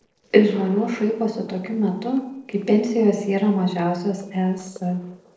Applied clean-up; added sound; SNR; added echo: neural separator model SepFormer DNS4.